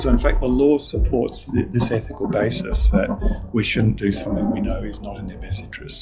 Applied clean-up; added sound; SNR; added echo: classical method log-MMSE.